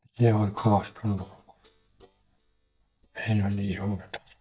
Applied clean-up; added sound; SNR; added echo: neural mask model DeepFilterNet 3.